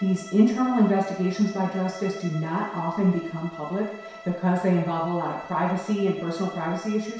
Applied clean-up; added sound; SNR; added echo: none; Bowed string instrument; 17 dB; reverberation time 0.7 s.